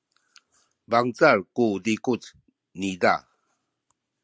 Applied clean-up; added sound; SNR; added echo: none; none; none; none.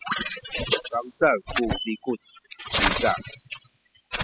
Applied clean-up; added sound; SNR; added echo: classical method spectral subtraction.